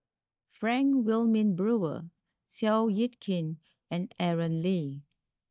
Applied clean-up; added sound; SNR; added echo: neural mask model DeepFilterNet 3.